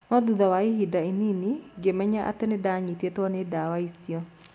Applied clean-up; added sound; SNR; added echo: none; none; none; none.